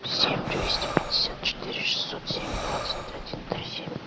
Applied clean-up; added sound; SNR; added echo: none; Breathing; 7 dB; none.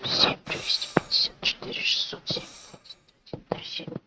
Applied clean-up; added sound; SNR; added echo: neural mask model RNNoise.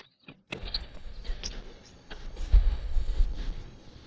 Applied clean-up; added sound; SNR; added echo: neural mask model DeepFilterNet 3.